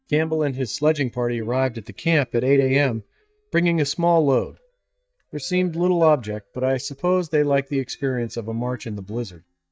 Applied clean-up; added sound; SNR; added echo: neural mask model DeepFilterNet 3.